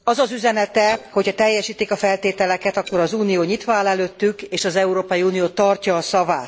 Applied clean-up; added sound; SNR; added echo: neural separator model SepFormer DNS4.